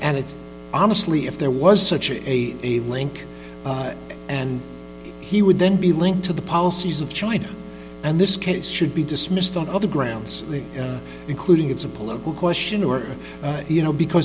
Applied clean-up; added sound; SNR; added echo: none; none; none; none.